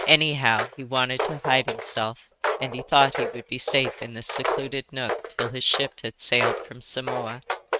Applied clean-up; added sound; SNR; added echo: neural mask model RNNoise.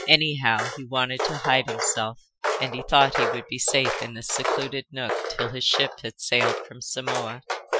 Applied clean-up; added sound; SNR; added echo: classical method Wiener filter.